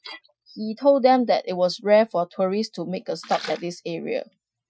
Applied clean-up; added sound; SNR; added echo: classical method Wiener filter.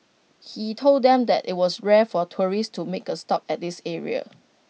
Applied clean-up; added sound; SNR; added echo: none; none; none; none.